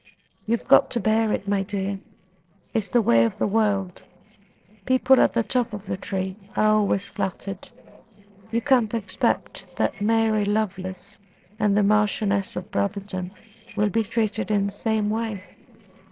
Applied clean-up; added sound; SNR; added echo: neural separator model SepFormer DNS4.